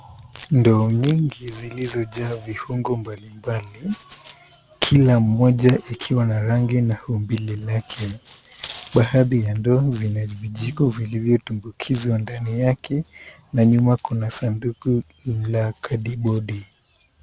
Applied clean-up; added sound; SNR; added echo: none; none; none; none.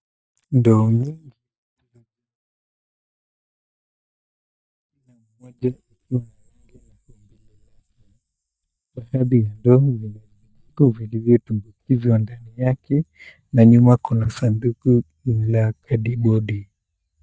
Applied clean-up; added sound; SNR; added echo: neural mask model DeepFilterNet 3.